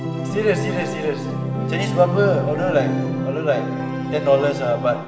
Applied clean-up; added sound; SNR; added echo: none; Organ; 3 dB; reverberation time 2.5 s.